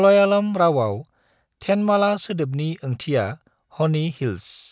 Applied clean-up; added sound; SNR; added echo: none; none; none; none.